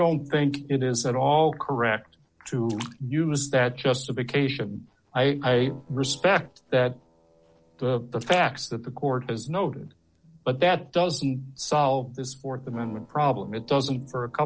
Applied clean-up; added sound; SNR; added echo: neural separator model SepFormer DNS4.